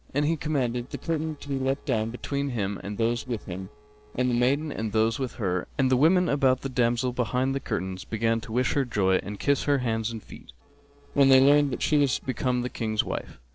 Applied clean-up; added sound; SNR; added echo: neural separator model SepFormer DNS4.